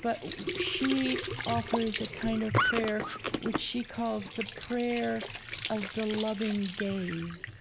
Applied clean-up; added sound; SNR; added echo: none; Squeak / Trickle, dribble / Sink (filling or washing); 3 dB; none.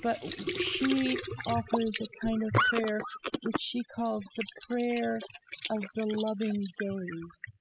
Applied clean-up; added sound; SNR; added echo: classical method spectral subtraction.